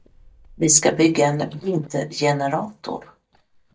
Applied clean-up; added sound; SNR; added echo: neural mask model DeepFilterNet 3.